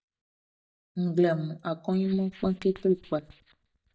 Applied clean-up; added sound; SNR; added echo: neural mask model DeepFilterNet 3.